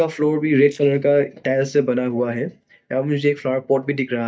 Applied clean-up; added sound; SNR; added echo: neural mask model DeepFilterNet 3.